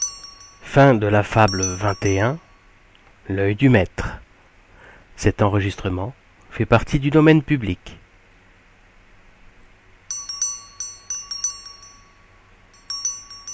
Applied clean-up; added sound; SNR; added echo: none; Bell; 14 dB; none.